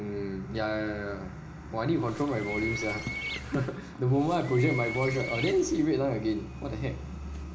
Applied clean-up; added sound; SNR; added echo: none; Bird; 8 dB; reverberation time 0.4 s.